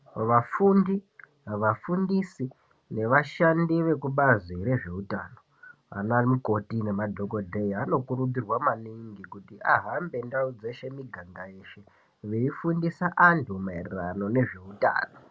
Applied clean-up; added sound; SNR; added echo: none; none; none; none.